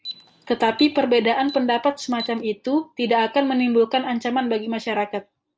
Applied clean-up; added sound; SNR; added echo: none; Alarm; 17 dB; none.